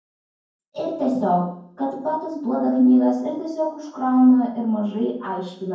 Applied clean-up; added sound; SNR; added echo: none; none; none; reverberation time 0.9 s.